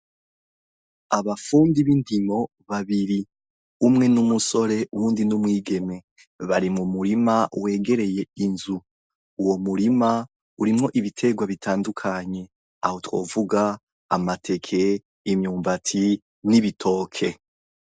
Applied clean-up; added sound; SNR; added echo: none; none; none; none.